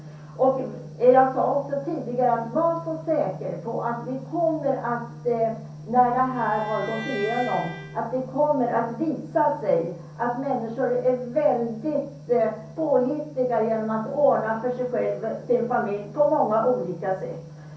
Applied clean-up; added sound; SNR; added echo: none; Bowed string instrument; 15 dB; reverberation time 0.6 s.